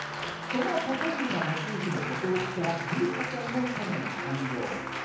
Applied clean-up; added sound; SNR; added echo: none; Applause; 3 dB; reverberation time 0.7 s.